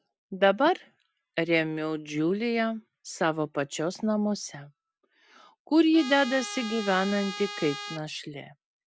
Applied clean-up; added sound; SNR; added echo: none; Trumpet; 11 dB; none.